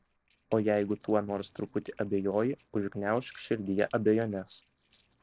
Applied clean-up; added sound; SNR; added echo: neural separator model SepFormer DNS4.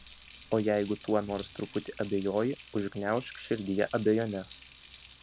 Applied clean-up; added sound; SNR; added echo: none; Water tap, faucet; 11 dB; none.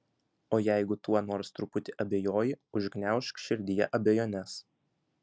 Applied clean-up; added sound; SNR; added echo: none; none; none; none.